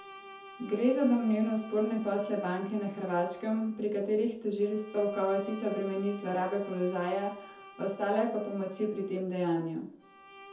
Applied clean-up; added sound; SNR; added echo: none; Bowed string instrument; 19 dB; reverberation time 0.5 s.